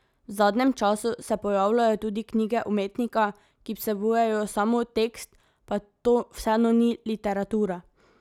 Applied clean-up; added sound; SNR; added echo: none; none; none; none.